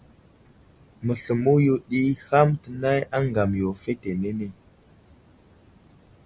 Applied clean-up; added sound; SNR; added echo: none; none; none; none.